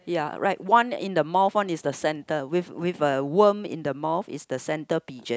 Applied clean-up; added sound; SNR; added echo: none; none; none; none.